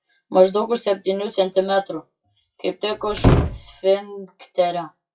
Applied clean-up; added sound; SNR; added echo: classical method WPE with log-MMSE.